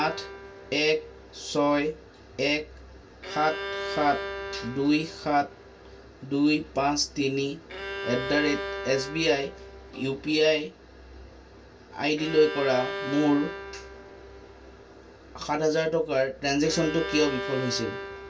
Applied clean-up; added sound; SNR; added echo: none; Bowed string instrument; 10 dB; reverberation time 0.1 s.